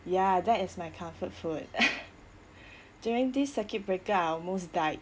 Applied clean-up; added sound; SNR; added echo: none; none; none; none.